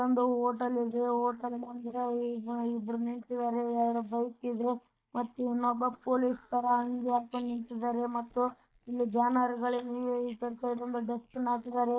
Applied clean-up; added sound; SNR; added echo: neural mask model DeepFilterNet 3.